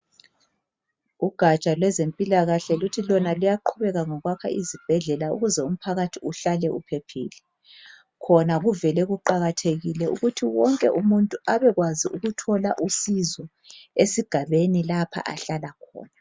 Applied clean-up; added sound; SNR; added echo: none; none; none; none.